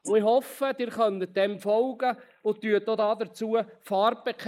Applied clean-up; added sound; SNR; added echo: neural mask model Resemble Enhance denoiser.